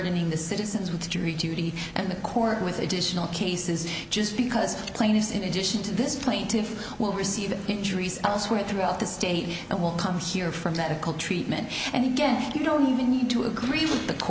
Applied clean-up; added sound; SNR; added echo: none; none; none; none.